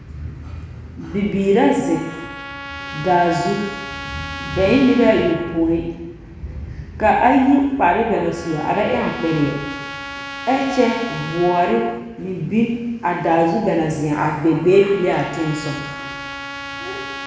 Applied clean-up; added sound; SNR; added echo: none; Trumpet; 14 dB; reverberation time 1.1 s.